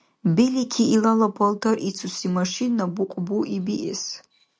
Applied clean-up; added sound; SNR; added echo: none; none; none; none.